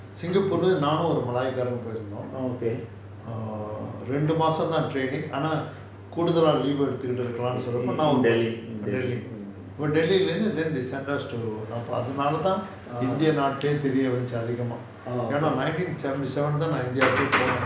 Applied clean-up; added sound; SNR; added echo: none; none; none; none.